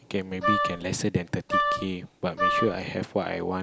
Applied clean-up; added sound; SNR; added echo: none; Wind instrument, woodwind instrument; -2 dB; none.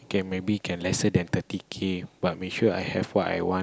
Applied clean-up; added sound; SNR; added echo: none; none; none; none.